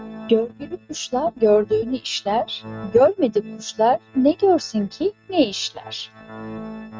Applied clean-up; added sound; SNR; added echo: neural mask model RNNoise.